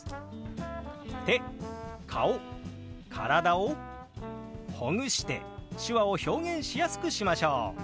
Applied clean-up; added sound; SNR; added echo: none; none; none; none.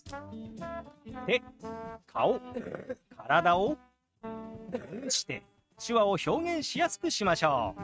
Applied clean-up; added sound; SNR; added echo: neural mask model RNNoise.